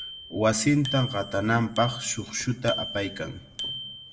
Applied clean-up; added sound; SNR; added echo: none; Bicycle bell; 11 dB; reverberation time 0.9 s.